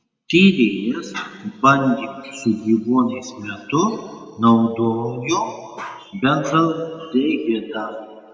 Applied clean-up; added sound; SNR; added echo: none; Bark; 17 dB; reverberation time 1.7 s.